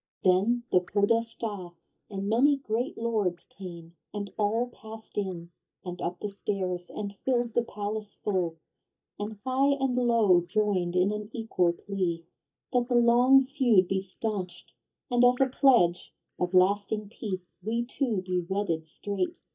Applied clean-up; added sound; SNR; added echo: neural mask model DeepFilterNet 3.